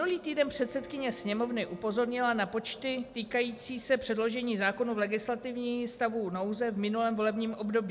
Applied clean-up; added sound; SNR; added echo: none; Bowed string instrument; 20 dB; none.